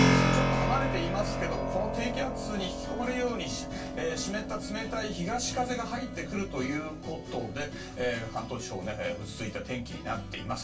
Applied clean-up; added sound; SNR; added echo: none; Keyboard (musical); -1 dB; reverberation time 0.2 s.